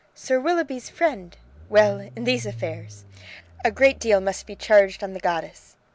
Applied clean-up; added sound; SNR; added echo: none; Engine starting / Car; 19 dB; none.